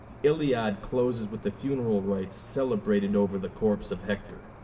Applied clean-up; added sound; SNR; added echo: none; Cricket; 19 dB; reverberation time 1.2 s.